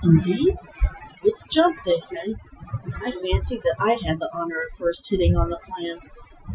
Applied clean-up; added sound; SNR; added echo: classical method Wiener filter.